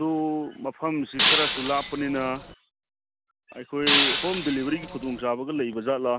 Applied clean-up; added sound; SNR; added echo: none; Shatter; -2 dB; none.